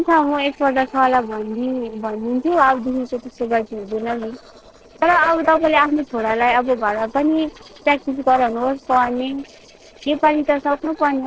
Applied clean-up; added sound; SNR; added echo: neural separator model SepFormer DNS4.